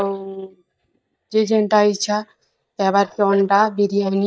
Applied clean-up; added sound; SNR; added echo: neural mask model DeepFilterNet 3.